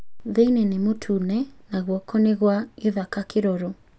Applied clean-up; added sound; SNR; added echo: none; none; none; none.